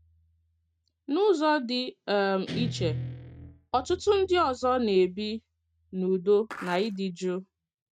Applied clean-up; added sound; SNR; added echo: neural mask model RNNoise.